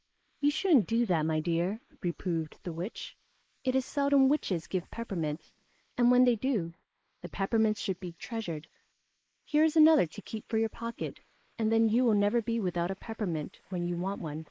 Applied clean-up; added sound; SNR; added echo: neural mask model Resemble Enhance denoiser.